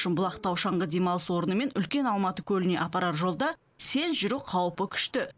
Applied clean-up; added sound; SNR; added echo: none; none; none; none.